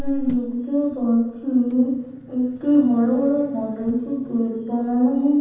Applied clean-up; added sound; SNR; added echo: none; Cricket; 16 dB; reverberation time 1.2 s.